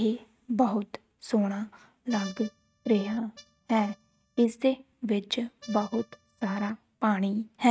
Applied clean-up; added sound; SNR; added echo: neural mask model RNNoise.